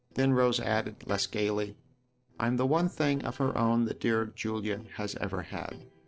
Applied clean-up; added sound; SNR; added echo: neural separator model SepFormer DNS4.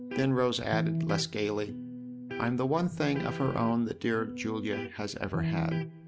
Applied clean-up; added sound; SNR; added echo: none; Electric guitar; 5 dB; none.